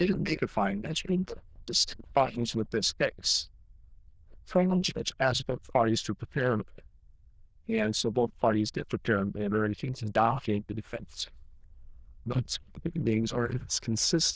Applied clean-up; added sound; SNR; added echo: neural diffusion model UNIVERSE++.